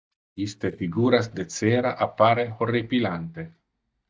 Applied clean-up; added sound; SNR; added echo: neural mask model DeepFilterNet 3.